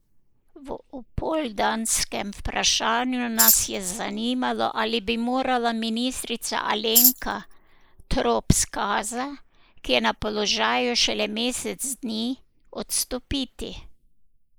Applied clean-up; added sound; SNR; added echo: neural mask model Resemble Enhance denoiser.